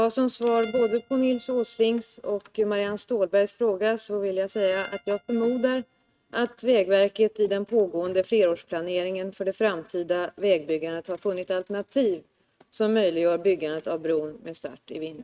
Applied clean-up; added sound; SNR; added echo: neural mask model RNNoise.